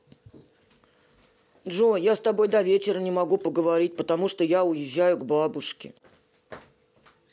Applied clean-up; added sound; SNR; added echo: none; none; none; none.